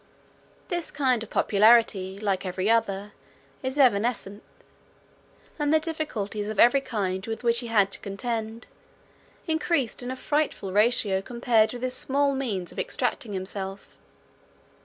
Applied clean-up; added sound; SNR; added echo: none; none; none; none.